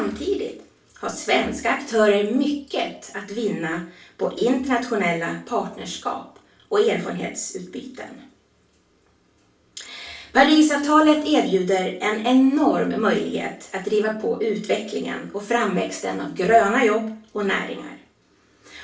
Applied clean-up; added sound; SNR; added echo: none; none; none; reverberation time 0.4 s.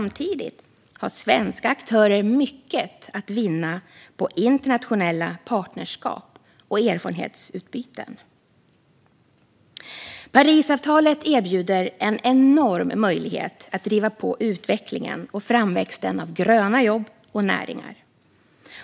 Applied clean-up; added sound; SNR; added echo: none; none; none; none.